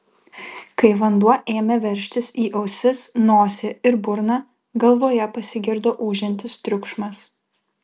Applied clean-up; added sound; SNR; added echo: none; none; none; none.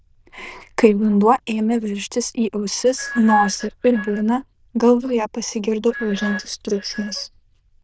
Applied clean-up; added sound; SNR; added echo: neural diffusion model UNIVERSE++.